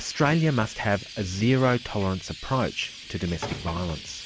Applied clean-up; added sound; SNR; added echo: none; Sliding door / Train + Chirp, tweet; 14 dB; none.